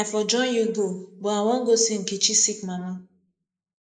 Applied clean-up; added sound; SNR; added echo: neural mask model Resemble Enhance denoiser.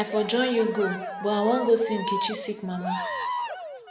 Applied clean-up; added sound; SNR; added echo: none; Cheering; 8 dB; none.